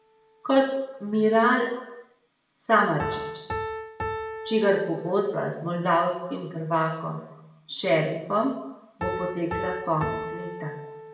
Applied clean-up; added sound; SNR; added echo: none; Piano; 11 dB; reverberation time 0.8 s.